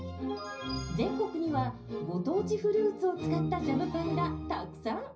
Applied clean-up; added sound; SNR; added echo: none; none; none; reverberation time 0.5 s.